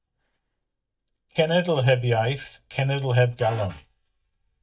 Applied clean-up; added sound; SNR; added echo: neural mask model DeepFilterNet 3.